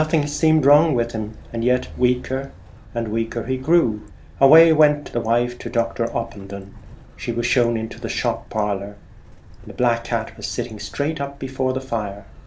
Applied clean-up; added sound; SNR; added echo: none; Motor vehicle (road); 19 dB; none.